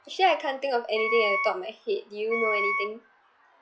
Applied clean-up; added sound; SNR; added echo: classical method log-MMSE.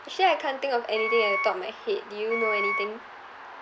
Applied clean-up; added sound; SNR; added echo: none; Wind instrument, woodwind instrument; 3 dB; none.